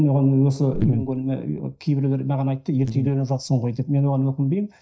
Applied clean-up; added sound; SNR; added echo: neural mask model DeepFilterNet 3.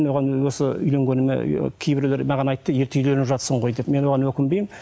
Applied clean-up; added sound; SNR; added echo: none; none; none; none.